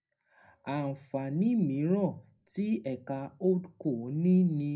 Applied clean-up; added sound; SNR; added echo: none; none; none; reverberation time 0.4 s.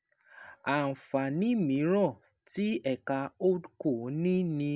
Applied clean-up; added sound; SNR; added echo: none; none; none; none.